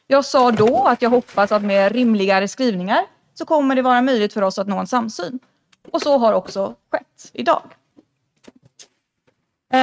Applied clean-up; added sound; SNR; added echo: neural mask model RNNoise.